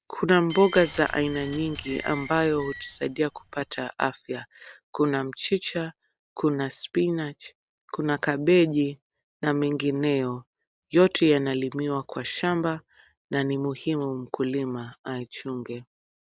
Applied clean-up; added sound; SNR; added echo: none; Glass; 15 dB; none.